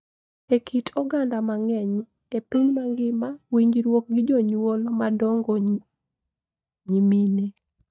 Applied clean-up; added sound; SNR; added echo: neural mask model DeepFilterNet 3.